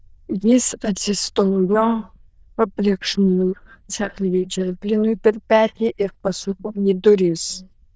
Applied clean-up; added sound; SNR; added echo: neural diffusion model UNIVERSE++.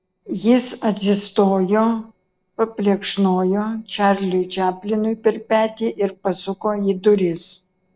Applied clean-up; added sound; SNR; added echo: neural separator model SepFormer DNS4.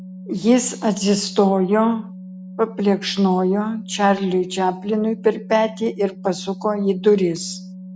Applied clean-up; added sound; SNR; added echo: none; Organ; 15 dB; none.